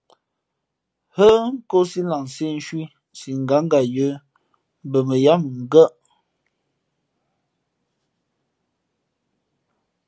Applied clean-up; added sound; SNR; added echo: none; none; none; none.